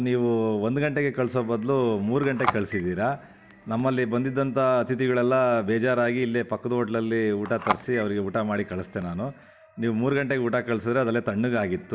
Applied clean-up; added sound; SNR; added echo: none; Telephone; 10 dB; none.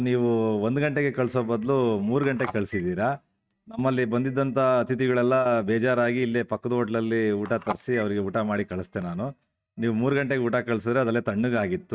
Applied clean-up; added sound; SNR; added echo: neural mask model RNNoise.